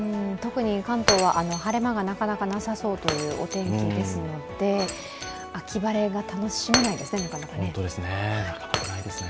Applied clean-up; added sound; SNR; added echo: none; Shatter; 7 dB; none.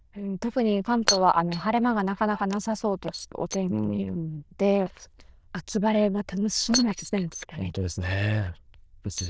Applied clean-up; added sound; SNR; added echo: neural diffusion model UNIVERSE++.